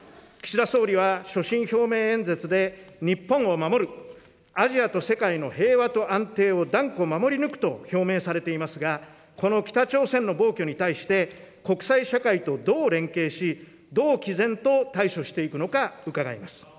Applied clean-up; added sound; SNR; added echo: none; none; none; none.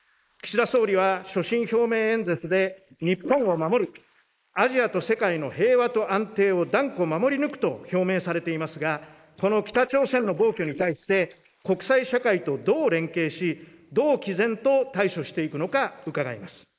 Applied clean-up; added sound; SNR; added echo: neural mask model Resemble Enhance denoiser.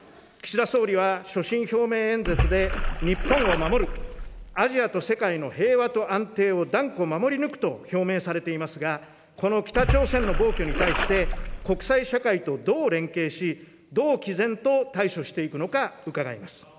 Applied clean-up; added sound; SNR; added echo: none; Splash, splatter; 1 dB; none.